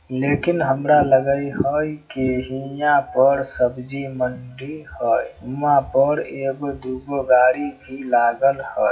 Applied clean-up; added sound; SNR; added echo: classical method WPE with log-MMSE.